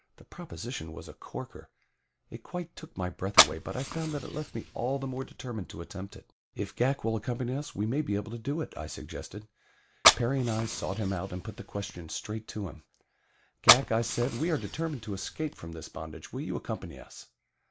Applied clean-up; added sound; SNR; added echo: none; Fire; -3 dB; none.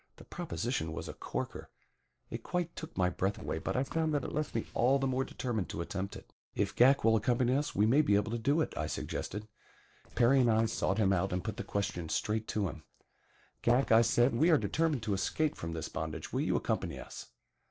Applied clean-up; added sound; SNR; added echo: neural separator model SepFormer DNS4.